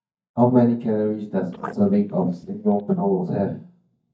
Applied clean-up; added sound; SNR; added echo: neural mask model DeepFilterNet 3.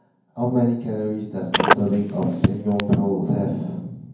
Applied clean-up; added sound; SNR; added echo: none; Telephone; -1 dB; reverberation time 0.9 s.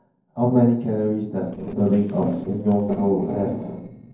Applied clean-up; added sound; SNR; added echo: neural separator model SepFormer DNS4.